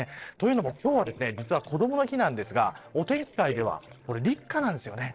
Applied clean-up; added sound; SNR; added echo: neural separator model SepFormer DNS4.